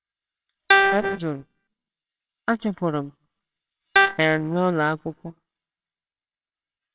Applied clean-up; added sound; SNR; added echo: neural separator model SepFormer WHAMR!.